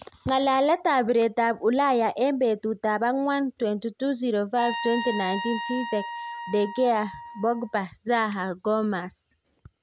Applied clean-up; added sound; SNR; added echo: none; Trumpet; 9 dB; none.